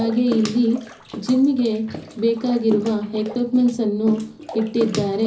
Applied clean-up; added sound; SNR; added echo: none; Bathtub (filling or washing) / Water / Splash, splatter; 14 dB; reverberation time 0.5 s.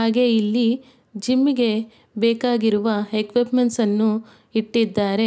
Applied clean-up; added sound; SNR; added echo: none; none; none; none.